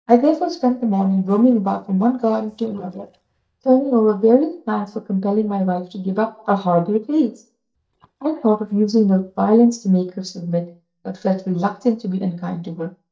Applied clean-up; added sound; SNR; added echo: neural mask model DeepFilterNet 3.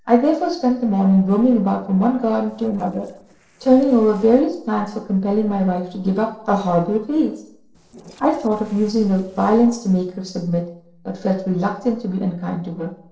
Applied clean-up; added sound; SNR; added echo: neural separator model SepFormer DNS4.